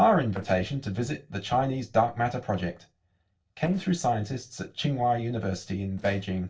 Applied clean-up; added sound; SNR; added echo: neural separator model SepFormer DNS4.